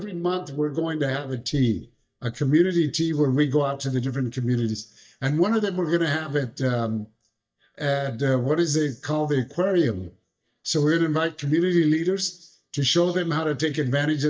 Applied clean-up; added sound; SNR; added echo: neural mask model DeepFilterNet 3.